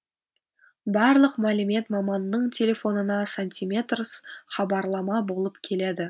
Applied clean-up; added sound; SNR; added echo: none; none; none; none.